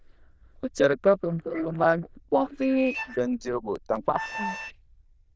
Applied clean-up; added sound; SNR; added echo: neural diffusion model UNIVERSE++.